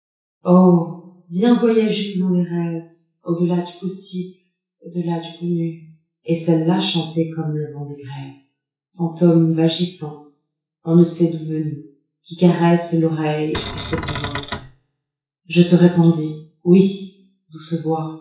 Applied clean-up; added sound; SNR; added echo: classical method WPE with log-MMSE.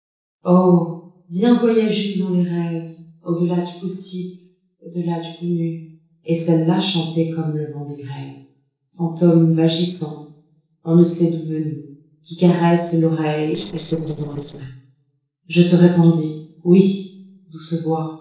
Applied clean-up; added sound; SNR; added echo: neural separator model SepFormer DNS4.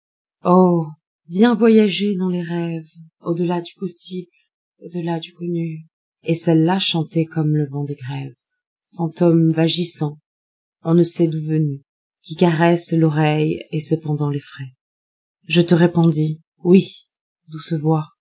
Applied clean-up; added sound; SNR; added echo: none; none; none; none.